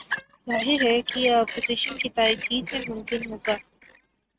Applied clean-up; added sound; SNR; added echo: neural mask model RNNoise.